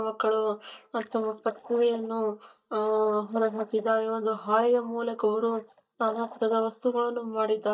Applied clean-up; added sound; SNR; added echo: neural mask model DeepFilterNet 3.